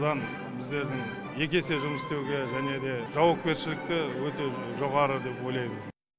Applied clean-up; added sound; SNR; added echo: none; none; none; none.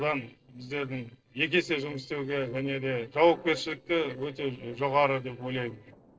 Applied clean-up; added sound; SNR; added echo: neural separator model SepFormer DNS4.